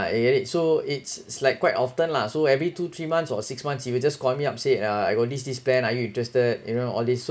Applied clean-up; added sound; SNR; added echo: none; none; none; none.